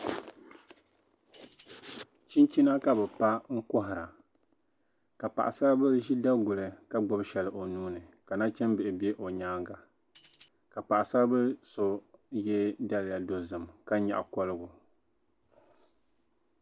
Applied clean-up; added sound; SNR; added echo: none; Tambourine; 11 dB; none.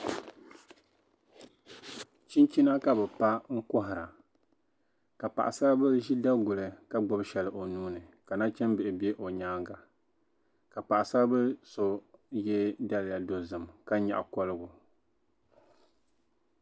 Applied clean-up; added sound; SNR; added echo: none; none; none; none.